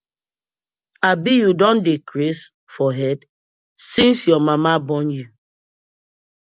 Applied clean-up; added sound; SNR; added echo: none; none; none; none.